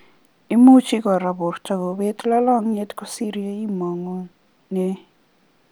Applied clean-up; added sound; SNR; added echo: none; none; none; none.